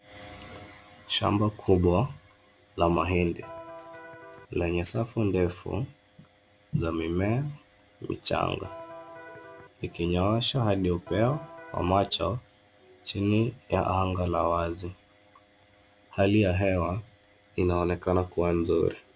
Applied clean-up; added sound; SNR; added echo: none; Electric guitar; 16 dB; none.